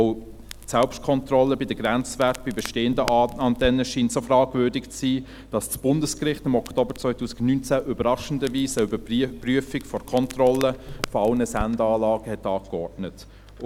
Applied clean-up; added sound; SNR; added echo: none; Crackle; 16 dB; none.